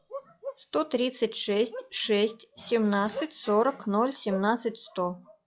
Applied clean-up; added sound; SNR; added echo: classical method log-MMSE.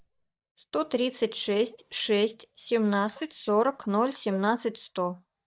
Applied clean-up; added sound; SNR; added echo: neural mask model DeepFilterNet 3.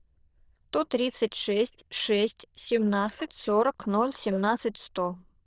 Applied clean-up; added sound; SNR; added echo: neural diffusion model UNIVERSE++.